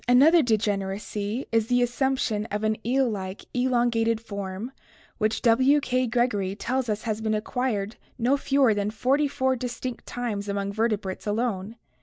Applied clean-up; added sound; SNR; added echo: none; none; none; none.